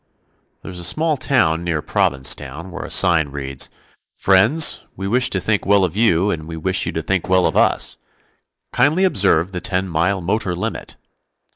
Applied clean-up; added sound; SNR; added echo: neural mask model Resemble Enhance denoiser.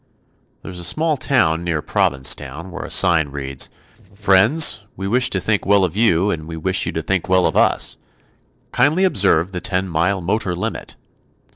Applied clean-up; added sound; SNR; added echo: neural separator model SepFormer DNS4.